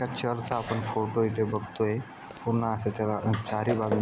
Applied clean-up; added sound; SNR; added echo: none; Chewing, mastication; 11 dB; none.